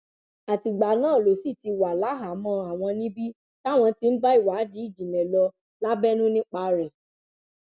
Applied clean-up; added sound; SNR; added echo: none; none; none; none.